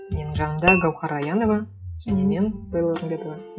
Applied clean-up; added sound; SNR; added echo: classical method WPE with log-MMSE.